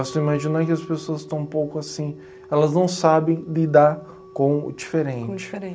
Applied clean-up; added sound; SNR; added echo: none; Wind instrument, woodwind instrument; 20 dB; none.